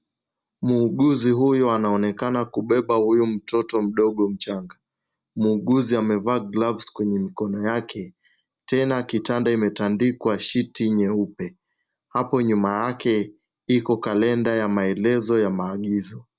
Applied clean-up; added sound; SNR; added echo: none; none; none; none.